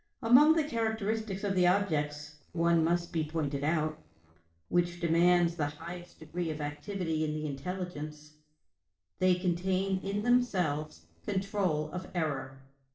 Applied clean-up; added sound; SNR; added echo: neural separator model SepFormer DNS4.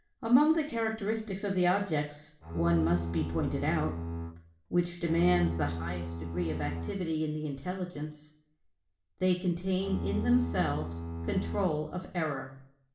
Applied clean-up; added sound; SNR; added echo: none; Bowed string instrument; 5 dB; reverberation time 0.5 s.